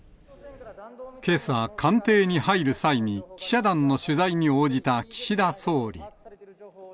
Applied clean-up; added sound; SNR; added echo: none; none; none; none.